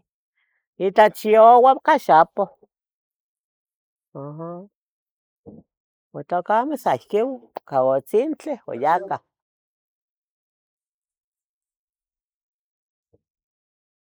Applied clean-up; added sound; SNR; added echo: neural mask model Resemble Enhance denoiser.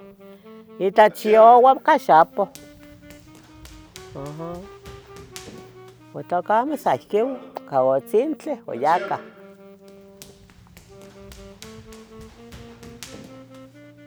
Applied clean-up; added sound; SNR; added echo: none; Wind instrument, woodwind instrument + Run; 19 dB; none.